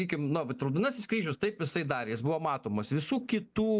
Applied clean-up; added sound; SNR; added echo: none; none; none; none.